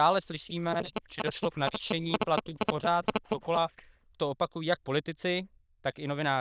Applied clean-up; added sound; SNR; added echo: neural diffusion model UNIVERSE++.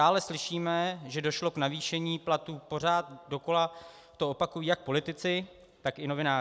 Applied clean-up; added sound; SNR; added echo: none; none; none; none.